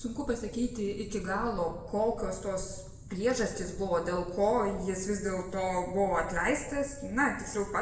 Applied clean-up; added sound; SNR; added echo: none; Boat, Water vehicle; 12 dB; reverberation time 0.8 s.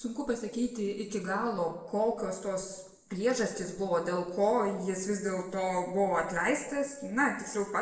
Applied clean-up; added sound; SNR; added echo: neural separator model SepFormer DNS4.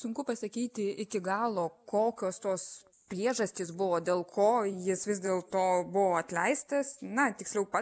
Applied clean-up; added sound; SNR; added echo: none; none; none; none.